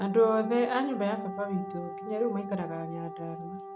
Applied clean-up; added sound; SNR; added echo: none; Wind instrument, woodwind instrument; 10 dB; none.